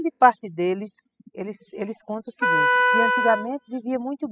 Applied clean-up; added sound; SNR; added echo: classical method spectral subtraction.